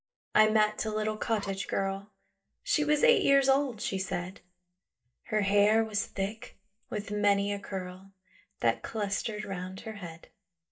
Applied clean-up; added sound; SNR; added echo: neural mask model DeepFilterNet 3.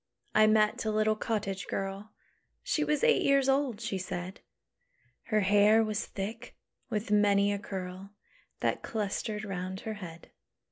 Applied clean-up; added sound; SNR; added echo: none; none; none; none.